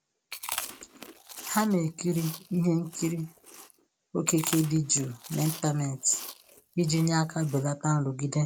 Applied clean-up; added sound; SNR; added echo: none; Chewing, mastication; 13 dB; none.